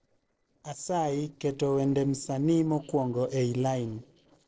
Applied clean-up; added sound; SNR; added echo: neural separator model SepFormer DNS4.